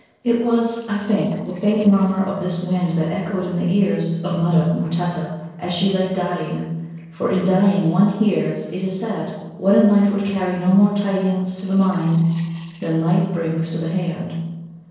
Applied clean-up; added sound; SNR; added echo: neural separator model SepFormer DNS4.